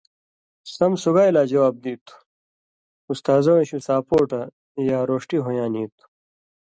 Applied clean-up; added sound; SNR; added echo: none; none; none; none.